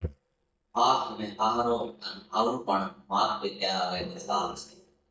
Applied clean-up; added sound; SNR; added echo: neural mask model DeepFilterNet 3.